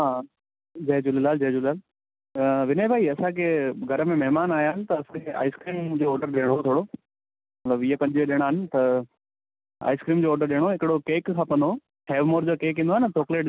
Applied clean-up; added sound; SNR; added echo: none; none; none; none.